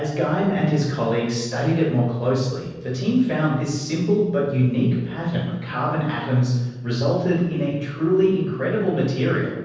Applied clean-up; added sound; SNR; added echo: neural separator model SepFormer DNS4.